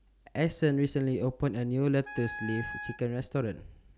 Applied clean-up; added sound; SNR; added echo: none; Wind instrument, woodwind instrument; 12 dB; none.